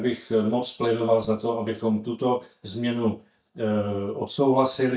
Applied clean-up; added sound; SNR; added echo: neural mask model DeepFilterNet 3.